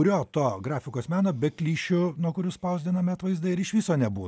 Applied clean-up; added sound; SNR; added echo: none; none; none; none.